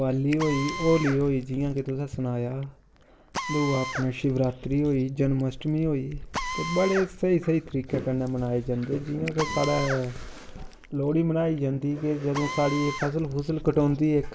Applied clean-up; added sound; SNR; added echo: none; Cat + Drill; 11 dB; none.